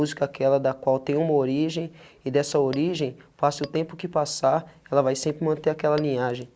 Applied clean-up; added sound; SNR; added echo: none; Tap / Glass; 18 dB; none.